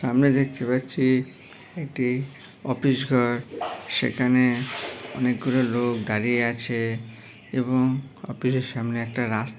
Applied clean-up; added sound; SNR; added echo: none; none; none; none.